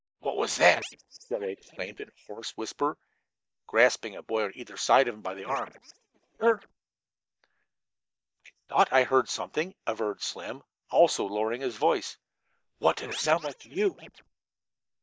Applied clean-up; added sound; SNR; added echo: neural mask model DeepFilterNet 3.